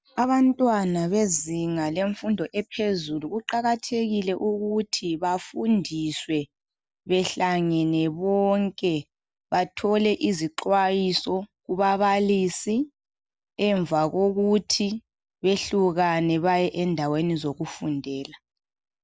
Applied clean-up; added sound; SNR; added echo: none; none; none; none.